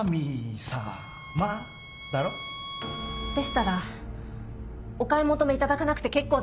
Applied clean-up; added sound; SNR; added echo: none; Bowed string instrument; 11 dB; none.